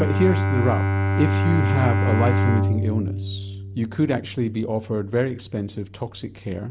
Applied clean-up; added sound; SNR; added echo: none; Bowed string instrument; -2 dB; none.